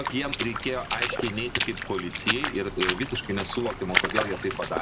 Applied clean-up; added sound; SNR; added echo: none; Water / Splash, splatter; -1 dB; none.